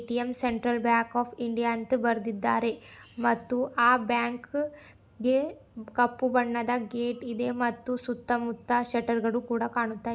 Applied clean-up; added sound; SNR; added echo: none; none; none; none.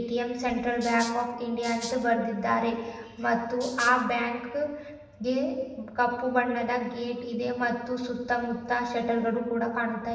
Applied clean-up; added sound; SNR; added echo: none; Rattle (instrument); 14 dB; reverberation time 1.2 s.